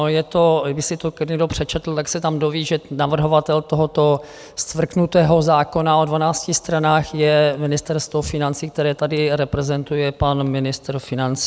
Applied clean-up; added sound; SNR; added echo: none; none; none; none.